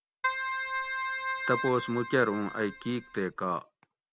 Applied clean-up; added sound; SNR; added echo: none; Keyboard (musical); 3 dB; none.